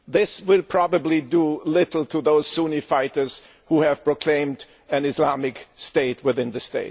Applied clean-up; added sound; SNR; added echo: none; none; none; none.